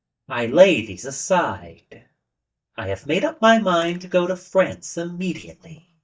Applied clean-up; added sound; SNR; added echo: neural mask model DeepFilterNet 3.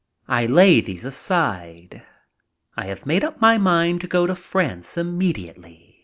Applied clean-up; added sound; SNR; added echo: none; none; none; none.